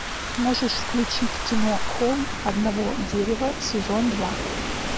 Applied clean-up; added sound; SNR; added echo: none; Rain / Thunderstorm; 2 dB; none.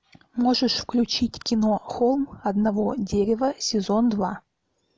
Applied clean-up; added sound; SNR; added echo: none; none; none; none.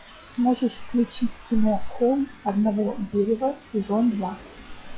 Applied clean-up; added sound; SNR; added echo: classical method log-MMSE.